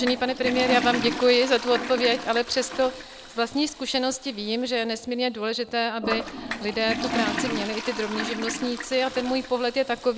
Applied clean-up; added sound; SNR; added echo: none; Toilet flush; 8 dB; none.